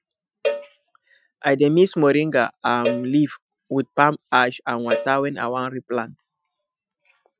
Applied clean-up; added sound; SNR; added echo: classical method Wiener filter.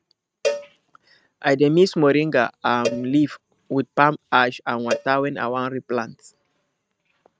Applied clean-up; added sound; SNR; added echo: neural mask model RNNoise.